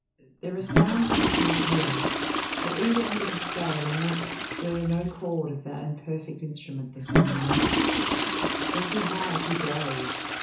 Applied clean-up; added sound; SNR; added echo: none; Toilet flush / Water; -3 dB; reverberation time 0.6 s.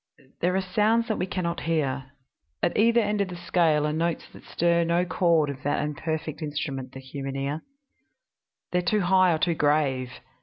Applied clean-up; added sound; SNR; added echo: none; none; none; none.